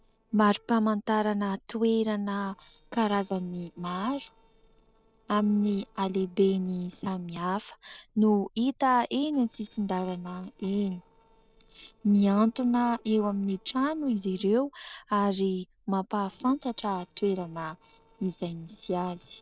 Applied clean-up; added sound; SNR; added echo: neural separator model SepFormer DNS4.